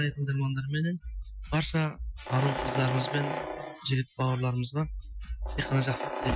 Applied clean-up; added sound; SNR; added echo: classical method Wiener filter.